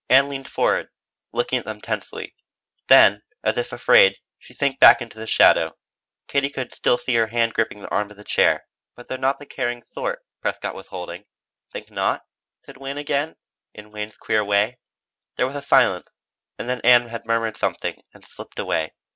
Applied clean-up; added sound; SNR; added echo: none; none; none; none.